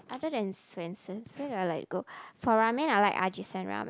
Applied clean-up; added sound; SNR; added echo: none; none; none; none.